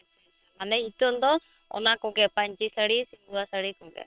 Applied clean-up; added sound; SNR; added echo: neural separator model SepFormer WHAM!.